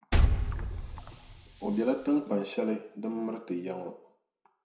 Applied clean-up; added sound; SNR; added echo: none; Liquid; -2 dB; reverberation time 0.5 s.